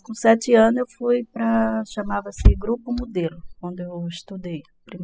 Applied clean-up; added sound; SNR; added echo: classical method spectral subtraction.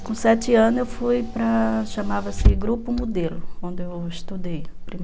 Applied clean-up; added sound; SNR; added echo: none; Engine / Car; 2 dB; none.